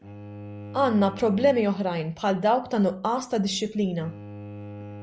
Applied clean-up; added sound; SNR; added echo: none; Bowed string instrument; 16 dB; none.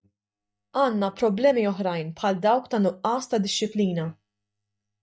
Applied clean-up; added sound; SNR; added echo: neural mask model DeepFilterNet 3.